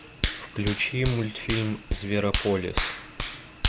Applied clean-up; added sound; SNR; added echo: none; Hands; 3 dB; none.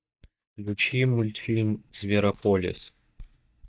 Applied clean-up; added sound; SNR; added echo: neural mask model DeepFilterNet 3.